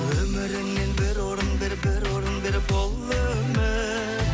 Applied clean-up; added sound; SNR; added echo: none; none; none; none.